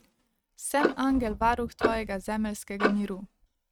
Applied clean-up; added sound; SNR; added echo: neural mask model RNNoise.